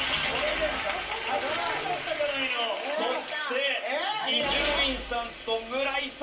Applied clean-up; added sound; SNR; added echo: none; Crushing; 18 dB; reverberation time 0.3 s.